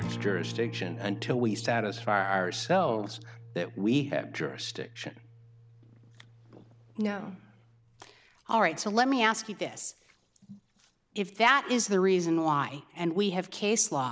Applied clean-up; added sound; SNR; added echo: none; Acoustic guitar; 15 dB; none.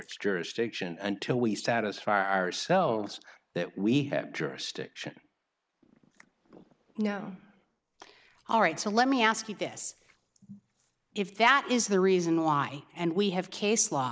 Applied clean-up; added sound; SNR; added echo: neural mask model Resemble Enhance denoiser.